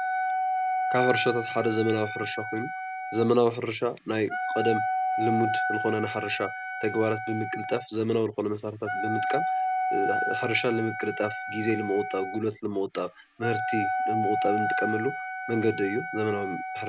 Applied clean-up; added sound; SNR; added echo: none; Wind instrument, woodwind instrument; 2 dB; none.